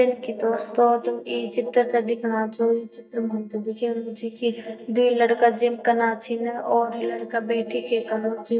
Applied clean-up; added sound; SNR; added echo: neural mask model DeepFilterNet 3.